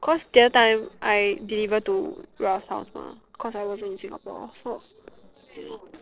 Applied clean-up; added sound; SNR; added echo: neural separator model SepFormer DNS4.